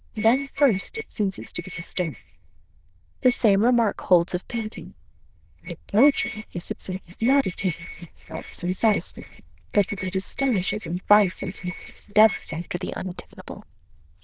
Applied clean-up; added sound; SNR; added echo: neural diffusion model UNIVERSE++.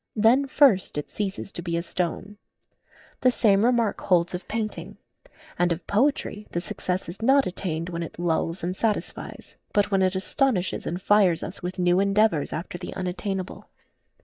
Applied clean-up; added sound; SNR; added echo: neural mask model DeepFilterNet 3.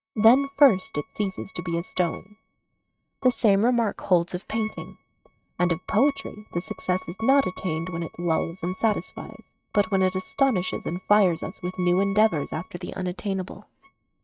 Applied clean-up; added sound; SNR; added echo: neural mask model RNNoise.